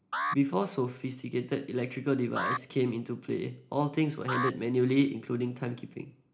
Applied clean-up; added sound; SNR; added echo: none; Alarm; 8 dB; reverberation time 0.4 s.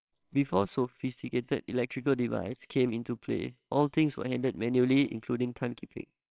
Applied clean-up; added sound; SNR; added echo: neural separator model SepFormer WHAMR!.